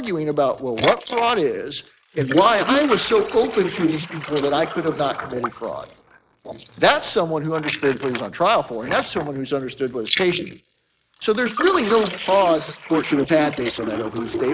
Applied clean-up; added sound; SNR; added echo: neural mask model Resemble Enhance denoiser.